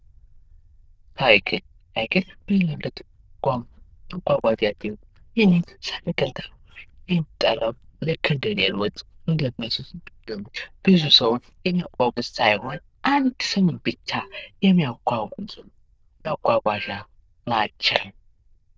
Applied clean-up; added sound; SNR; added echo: neural diffusion model UNIVERSE++.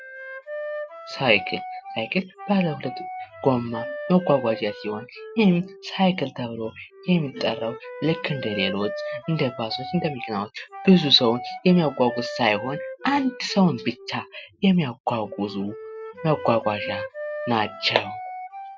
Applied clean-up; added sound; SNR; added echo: classical method Wiener filter.